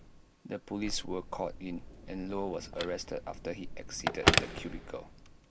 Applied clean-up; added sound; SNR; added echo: none; Telephone; -3 dB; none.